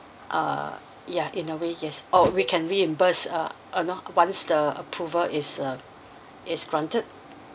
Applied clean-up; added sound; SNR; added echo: none; Slam + Cowbell; 19 dB; none.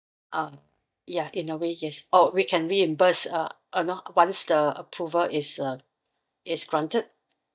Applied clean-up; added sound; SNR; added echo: neural mask model DeepFilterNet 3.